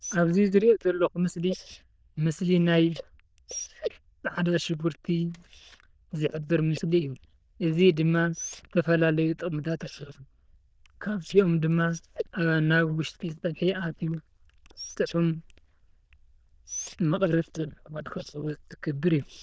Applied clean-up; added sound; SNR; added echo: neural diffusion model UNIVERSE++.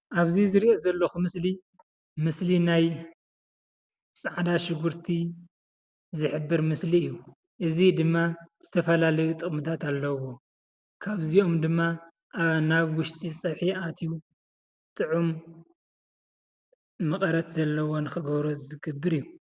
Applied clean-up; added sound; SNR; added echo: none; none; none; none.